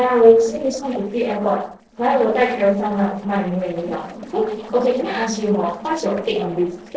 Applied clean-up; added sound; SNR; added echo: neural separator model SepFormer DNS4.